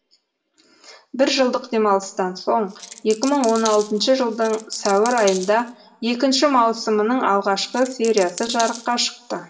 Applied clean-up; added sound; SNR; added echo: none; Coin (dropping); 14 dB; reverberation time 0.6 s.